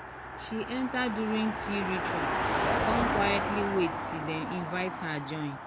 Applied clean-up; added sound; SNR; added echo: none; Car passing by; -1 dB; none.